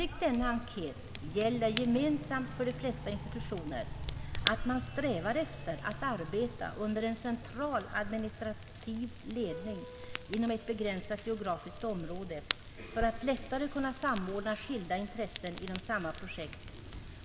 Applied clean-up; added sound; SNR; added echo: none; Fire / Rain; 6 dB; none.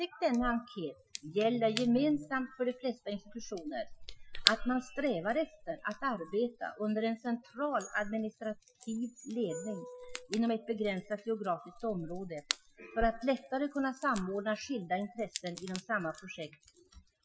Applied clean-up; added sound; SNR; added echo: classical method Wiener filter.